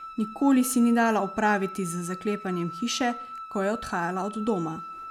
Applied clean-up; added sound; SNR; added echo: none; Wind instrument, woodwind instrument; 13 dB; none.